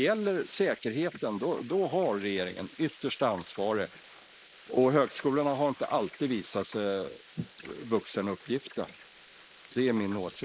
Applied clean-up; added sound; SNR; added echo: neural mask model Resemble Enhance denoiser.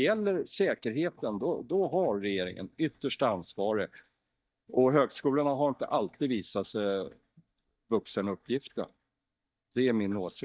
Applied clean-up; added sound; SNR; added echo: neural mask model DeepFilterNet 3.